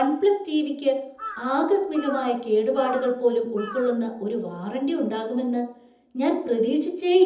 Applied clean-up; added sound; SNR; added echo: none; Bird vocalization, bird call, bird song / Crow; 16 dB; reverberation time 0.7 s.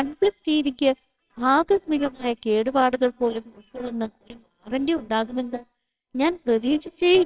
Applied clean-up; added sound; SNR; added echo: neural separator model SepFormer WHAMR!.